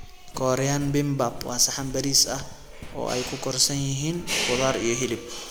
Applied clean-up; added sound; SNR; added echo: none; Run; 13 dB; none.